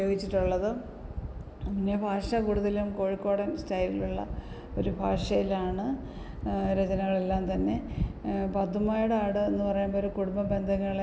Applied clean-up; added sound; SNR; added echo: none; none; none; none.